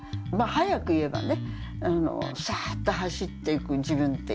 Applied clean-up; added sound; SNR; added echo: none; Bass guitar; 7 dB; none.